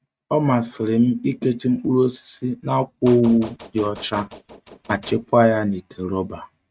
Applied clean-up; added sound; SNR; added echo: neural mask model RNNoise.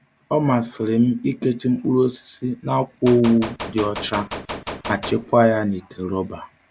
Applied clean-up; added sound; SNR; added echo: none; Gunshot, gunfire; 10 dB; none.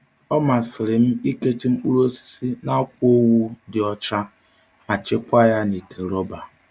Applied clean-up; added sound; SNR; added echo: none; none; none; none.